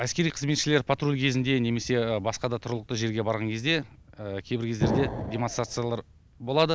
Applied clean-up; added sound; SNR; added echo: none; Explosion; 4 dB; none.